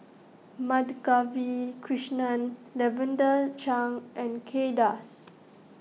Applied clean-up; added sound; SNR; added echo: none; none; none; none.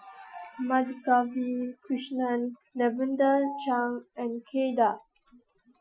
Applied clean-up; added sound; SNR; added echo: classical method Wiener filter.